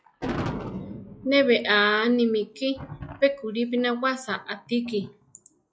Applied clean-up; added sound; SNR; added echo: classical method log-MMSE.